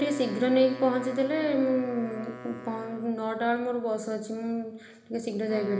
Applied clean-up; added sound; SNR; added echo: none; Wind instrument, woodwind instrument; 16 dB; reverberation time 1.1 s.